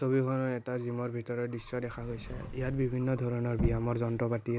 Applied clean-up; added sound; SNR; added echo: none; Sliding door / Slam / Wood; 6 dB; none.